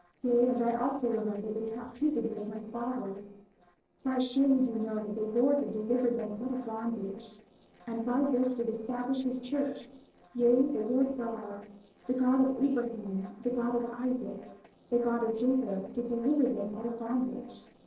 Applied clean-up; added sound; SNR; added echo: neural separator model SepFormer DNS4.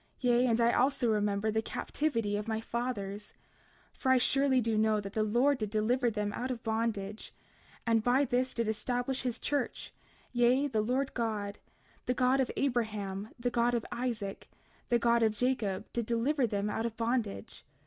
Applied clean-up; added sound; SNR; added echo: none; none; none; none.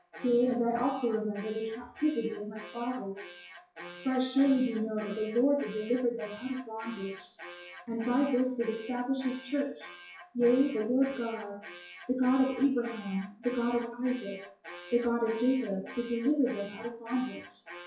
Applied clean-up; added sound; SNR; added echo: classical method WPE with log-MMSE.